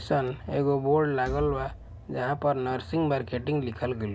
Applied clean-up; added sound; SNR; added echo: none; Thump, thud; 11 dB; none.